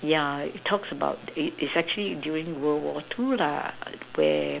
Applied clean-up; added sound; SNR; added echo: none; none; none; none.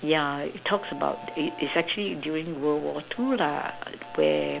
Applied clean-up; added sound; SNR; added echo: none; Train; 18 dB; none.